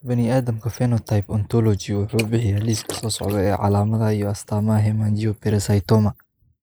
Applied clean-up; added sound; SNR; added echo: neural mask model Resemble Enhance denoiser.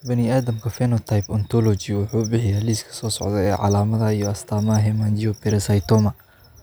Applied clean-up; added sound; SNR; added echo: none; none; none; none.